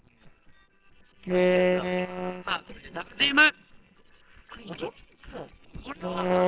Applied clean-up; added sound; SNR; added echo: neural separator model SepFormer WHAMR!.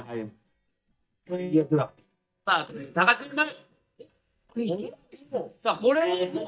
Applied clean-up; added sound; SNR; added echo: neural mask model DeepFilterNet 3.